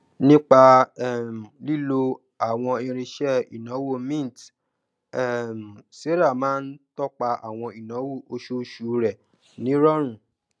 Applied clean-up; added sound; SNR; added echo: none; none; none; none.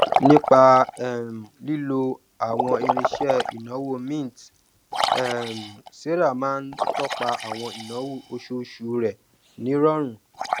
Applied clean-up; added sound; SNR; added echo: none; Liquid; 5 dB; none.